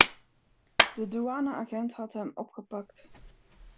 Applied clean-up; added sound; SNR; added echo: none; Clapping; -4 dB; none.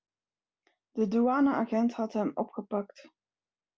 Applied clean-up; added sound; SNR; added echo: none; none; none; none.